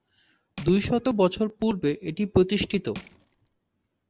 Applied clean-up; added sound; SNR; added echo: none; Crushing; 17 dB; none.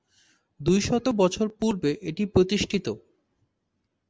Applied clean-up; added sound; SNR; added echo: none; none; none; none.